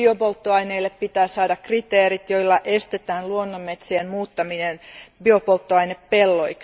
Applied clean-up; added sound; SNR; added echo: none; none; none; none.